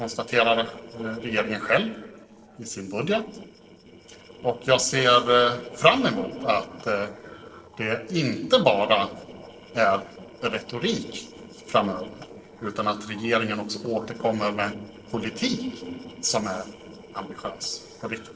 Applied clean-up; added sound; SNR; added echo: neural separator model SepFormer DNS4.